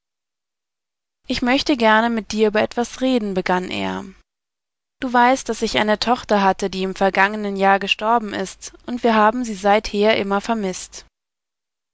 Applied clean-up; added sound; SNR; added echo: none; none; none; none.